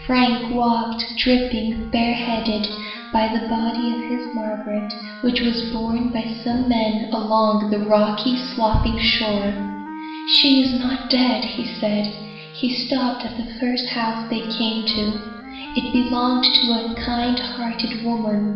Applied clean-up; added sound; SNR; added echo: none; Wind instrument, woodwind instrument; 16 dB; reverberation time 0.9 s.